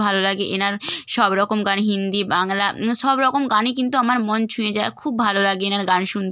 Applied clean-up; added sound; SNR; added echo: none; none; none; none.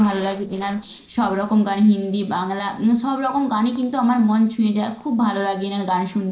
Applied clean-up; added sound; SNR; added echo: neural separator model SepFormer DNS4.